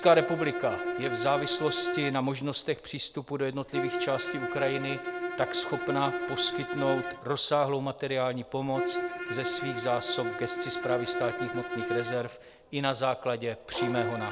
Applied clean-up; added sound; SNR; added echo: none; Bowed string instrument; 4 dB; none.